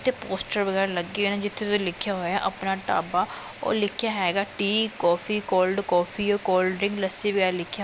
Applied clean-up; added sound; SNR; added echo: none; none; none; none.